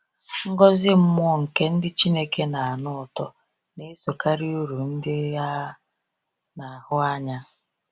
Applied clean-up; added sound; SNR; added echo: none; none; none; none.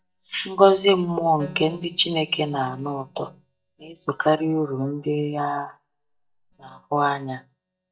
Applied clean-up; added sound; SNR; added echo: neural mask model DeepFilterNet 3.